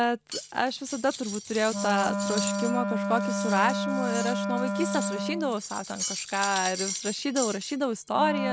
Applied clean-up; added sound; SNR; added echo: none; Cutlery, silverware + Wind instrument, woodwind instrument; 2 dB; none.